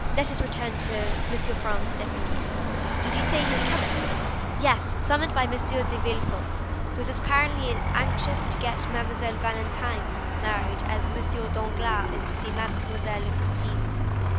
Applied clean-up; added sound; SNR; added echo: none; Vehicle; -5 dB; none.